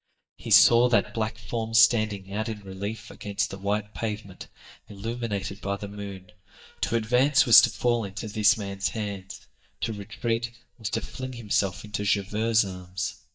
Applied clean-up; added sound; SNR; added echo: neural mask model DeepFilterNet 3.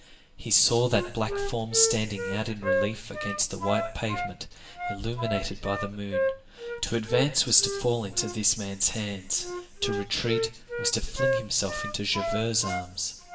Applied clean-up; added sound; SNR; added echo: none; Wind instrument, woodwind instrument; 5 dB; reverberation time 0.7 s.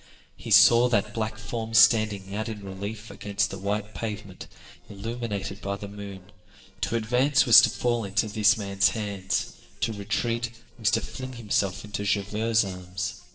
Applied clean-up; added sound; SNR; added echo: neural separator model SepFormer DNS4.